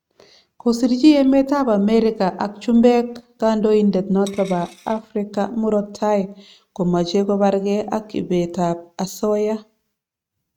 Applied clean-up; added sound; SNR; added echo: neural mask model RNNoise.